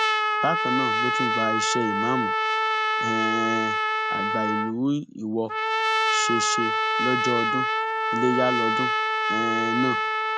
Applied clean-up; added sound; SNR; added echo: none; Trumpet; -4 dB; none.